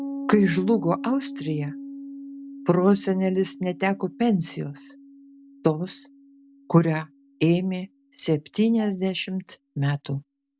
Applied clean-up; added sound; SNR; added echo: none; Piano; 14 dB; none.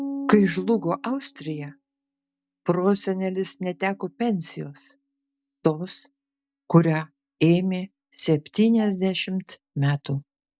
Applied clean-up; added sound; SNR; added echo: neural mask model DeepFilterNet 3.